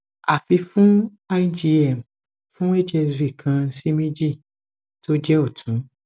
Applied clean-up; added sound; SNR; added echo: none; none; none; none.